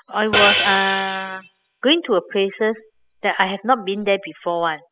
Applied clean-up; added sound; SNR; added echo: classical method spectral subtraction.